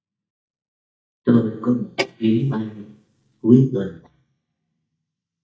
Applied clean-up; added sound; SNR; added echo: neural mask model DeepFilterNet 3.